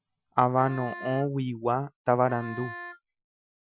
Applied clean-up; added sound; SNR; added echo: classical method Wiener filter.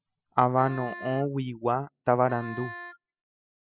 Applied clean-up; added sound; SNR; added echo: classical method spectral subtraction.